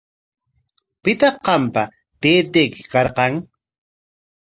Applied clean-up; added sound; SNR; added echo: none; none; none; none.